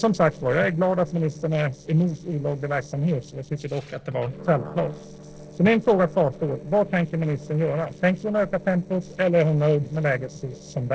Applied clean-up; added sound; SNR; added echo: neural separator model SepFormer DNS4.